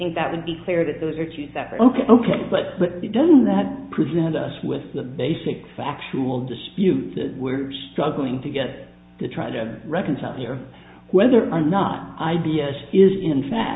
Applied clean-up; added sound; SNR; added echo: none; none; none; none.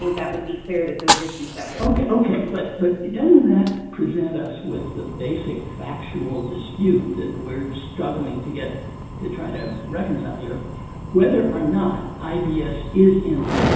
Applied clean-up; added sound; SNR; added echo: none; Fire; 7 dB; reverberation time 0.9 s.